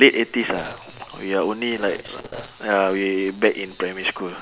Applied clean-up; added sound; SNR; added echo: none; none; none; none.